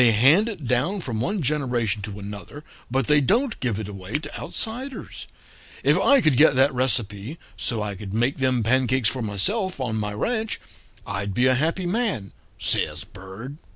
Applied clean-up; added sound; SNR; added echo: none; Finger snapping; 18 dB; none.